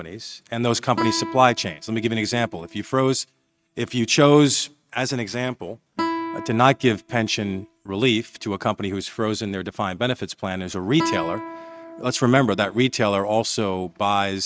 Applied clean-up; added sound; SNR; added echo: neural mask model RNNoise.